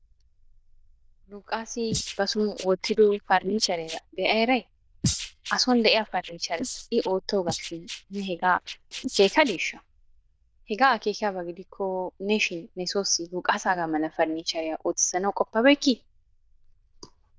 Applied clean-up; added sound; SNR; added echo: neural diffusion model UNIVERSE++.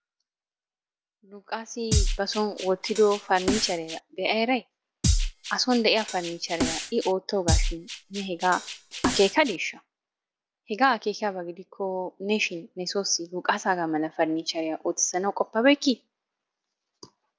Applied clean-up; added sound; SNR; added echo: none; Drum kit; 1 dB; none.